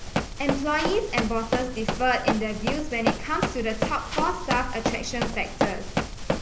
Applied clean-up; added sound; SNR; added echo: none; Run; 0 dB; none.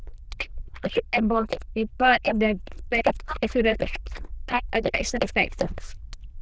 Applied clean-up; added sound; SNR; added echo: neural diffusion model UNIVERSE++.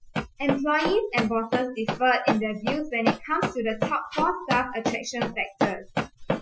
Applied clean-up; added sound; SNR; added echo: classical method Wiener filter.